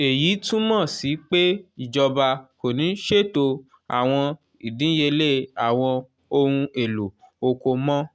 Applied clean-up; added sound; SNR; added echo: none; none; none; none.